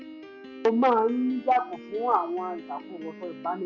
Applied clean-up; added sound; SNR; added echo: none; Piano; 16 dB; none.